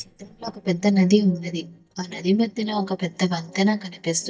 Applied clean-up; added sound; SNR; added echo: neural mask model DeepFilterNet 3.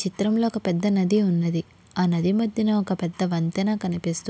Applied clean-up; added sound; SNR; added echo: none; none; none; none.